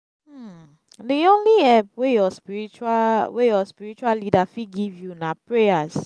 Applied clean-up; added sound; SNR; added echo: none; none; none; none.